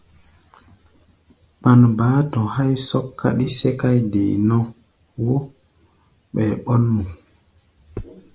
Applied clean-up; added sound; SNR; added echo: none; none; none; none.